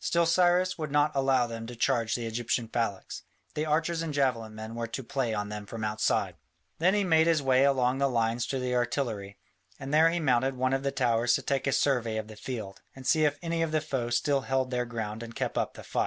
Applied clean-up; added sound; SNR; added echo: none; none; none; none.